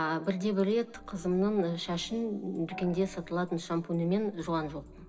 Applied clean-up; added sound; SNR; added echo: none; Gong; 20 dB; reverberation time 0.9 s.